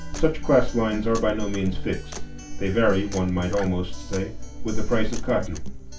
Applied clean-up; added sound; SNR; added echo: none; Acoustic guitar; 16 dB; reverberation time 0.2 s.